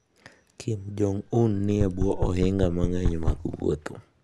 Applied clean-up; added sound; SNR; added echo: none; Knock; 2 dB; none.